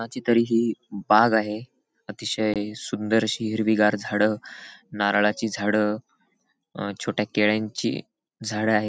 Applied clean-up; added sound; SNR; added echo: none; none; none; none.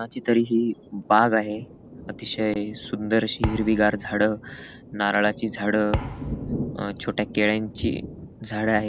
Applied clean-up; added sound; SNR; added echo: none; Thump, thud + Thunder; 10 dB; none.